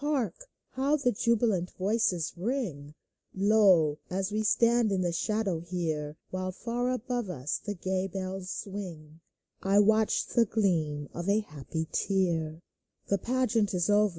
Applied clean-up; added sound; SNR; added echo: none; none; none; none.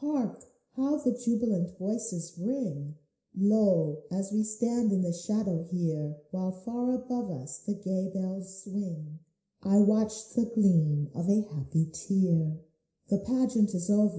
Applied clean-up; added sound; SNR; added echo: none; none; none; reverberation time 0.5 s.